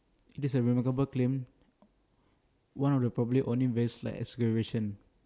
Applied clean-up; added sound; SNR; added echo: none; none; none; none.